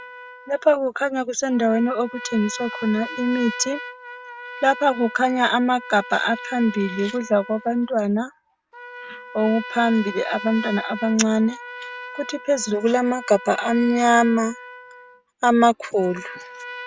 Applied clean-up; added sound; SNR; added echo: none; Trumpet; 14 dB; none.